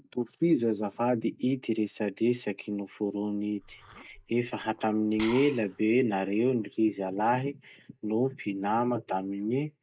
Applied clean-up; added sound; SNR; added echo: none; Liquid; 17 dB; none.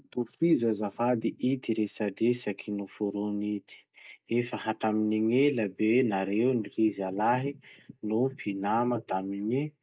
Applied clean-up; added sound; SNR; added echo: none; none; none; none.